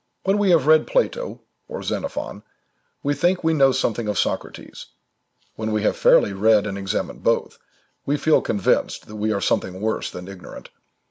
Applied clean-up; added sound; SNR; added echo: none; none; none; none.